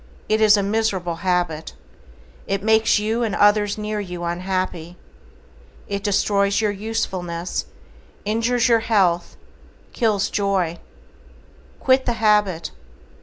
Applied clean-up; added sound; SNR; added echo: none; none; none; none.